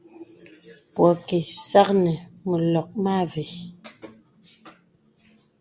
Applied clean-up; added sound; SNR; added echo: none; none; none; none.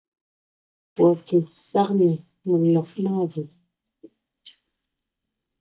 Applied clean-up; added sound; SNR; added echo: neural mask model DeepFilterNet 3.